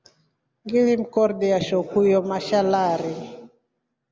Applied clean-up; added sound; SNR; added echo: none; none; none; none.